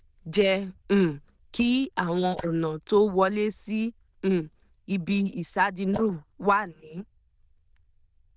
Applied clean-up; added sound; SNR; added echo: neural diffusion model UNIVERSE++.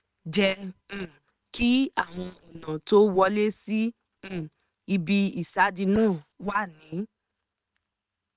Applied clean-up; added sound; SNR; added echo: neural separator model SepFormer WHAM!.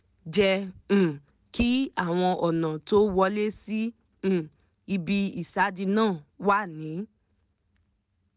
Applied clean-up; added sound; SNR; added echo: none; none; none; none.